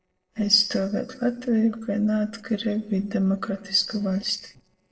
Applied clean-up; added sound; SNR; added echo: neural separator model SepFormer DNS4.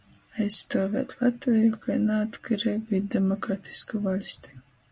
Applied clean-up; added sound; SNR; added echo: none; none; none; none.